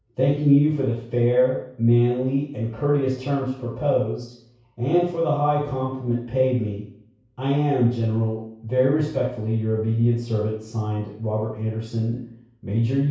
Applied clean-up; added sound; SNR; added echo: none; none; none; reverberation time 0.6 s.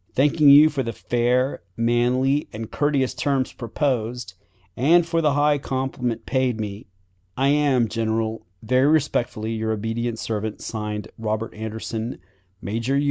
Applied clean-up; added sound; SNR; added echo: none; none; none; none.